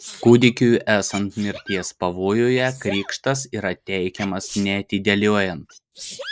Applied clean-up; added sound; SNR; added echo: neural mask model Resemble Enhance denoiser.